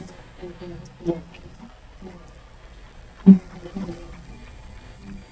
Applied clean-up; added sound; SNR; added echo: neural mask model DeepFilterNet 3.